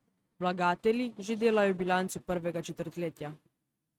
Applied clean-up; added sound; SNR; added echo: neural mask model RNNoise.